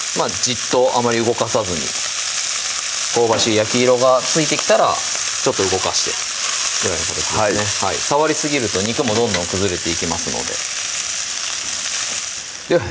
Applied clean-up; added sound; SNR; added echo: none; none; none; none.